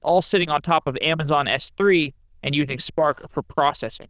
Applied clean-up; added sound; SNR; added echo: neural diffusion model UNIVERSE++.